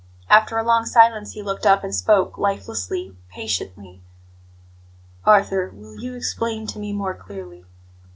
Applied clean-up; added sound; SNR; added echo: none; none; none; none.